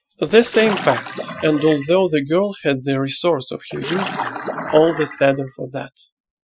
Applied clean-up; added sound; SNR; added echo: classical method Wiener filter.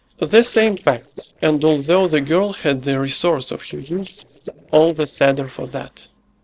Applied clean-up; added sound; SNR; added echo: neural separator model SepFormer DNS4.